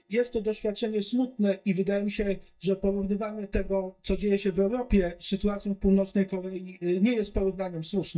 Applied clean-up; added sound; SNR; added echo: neural mask model DeepFilterNet 3.